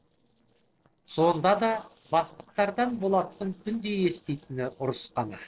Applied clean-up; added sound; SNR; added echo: neural separator model SepFormer DNS4.